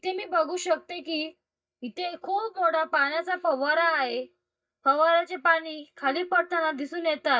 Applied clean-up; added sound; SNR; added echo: neural mask model DeepFilterNet 3.